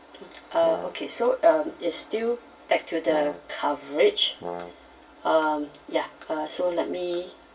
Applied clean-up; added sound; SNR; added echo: none; Brass instrument; 11 dB; reverberation time 0.2 s.